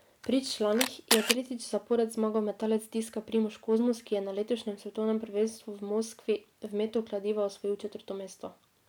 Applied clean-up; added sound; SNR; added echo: none; Camera; 1 dB; none.